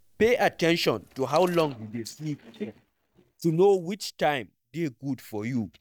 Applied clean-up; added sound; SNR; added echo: neural mask model DeepFilterNet 3.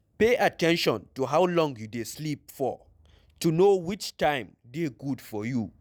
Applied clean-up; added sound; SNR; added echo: none; none; none; none.